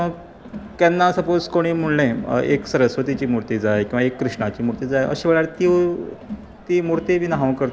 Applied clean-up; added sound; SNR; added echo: none; Crowd; 16 dB; none.